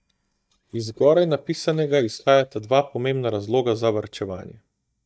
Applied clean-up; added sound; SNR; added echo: neural mask model DeepFilterNet 3.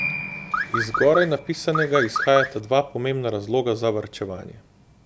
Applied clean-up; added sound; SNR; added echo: none; Car + Piano; 6 dB; none.